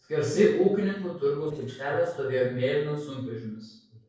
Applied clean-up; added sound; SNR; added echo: neural separator model SepFormer DNS4.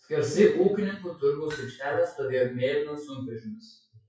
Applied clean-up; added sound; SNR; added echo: classical method WPE with log-MMSE.